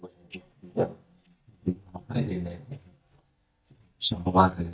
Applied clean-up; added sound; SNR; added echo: neural mask model DeepFilterNet 3.